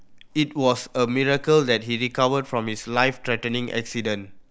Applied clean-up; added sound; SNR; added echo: none; Chirp, tweet; 18 dB; none.